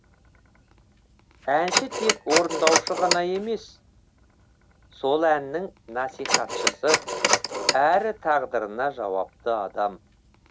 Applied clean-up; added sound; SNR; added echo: none; Telephone; 3 dB; none.